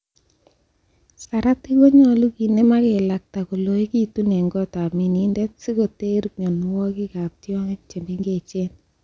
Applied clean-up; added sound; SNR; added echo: none; none; none; none.